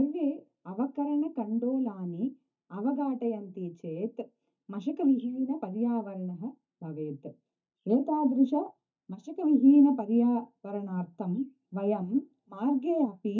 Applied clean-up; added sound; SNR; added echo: neural mask model DeepFilterNet 3.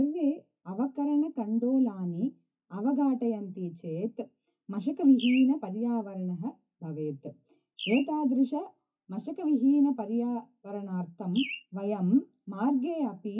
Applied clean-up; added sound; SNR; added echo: classical method WPE with log-MMSE.